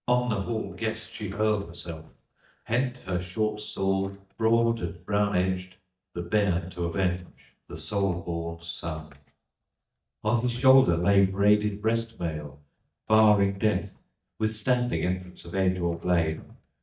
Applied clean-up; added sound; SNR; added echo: neural mask model DeepFilterNet 3.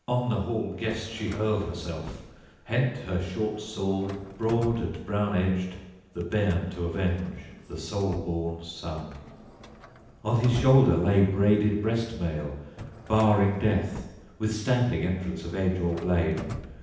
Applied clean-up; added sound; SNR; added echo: none; Drawer open or close; 16 dB; reverberation time 0.9 s.